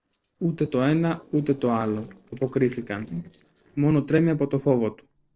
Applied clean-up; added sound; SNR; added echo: neural separator model SepFormer DNS4.